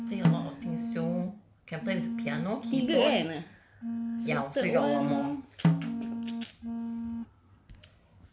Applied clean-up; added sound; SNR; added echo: none; Snare drum; 1 dB; none.